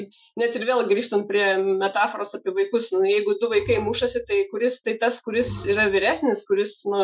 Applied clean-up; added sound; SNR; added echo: classical method Wiener filter.